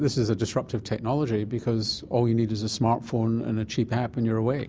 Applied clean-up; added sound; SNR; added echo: none; none; none; none.